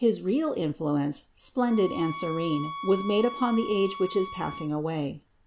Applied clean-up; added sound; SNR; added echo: none; Bowed string instrument; 11 dB; none.